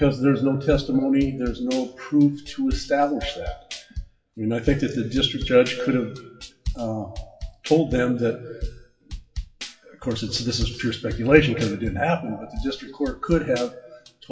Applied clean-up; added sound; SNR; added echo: classical method WPE with log-MMSE.